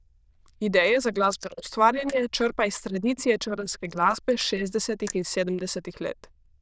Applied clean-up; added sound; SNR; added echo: neural diffusion model UNIVERSE++.